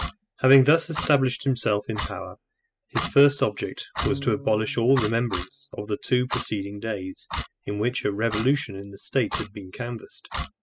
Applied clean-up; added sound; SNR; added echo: classical method spectral subtraction.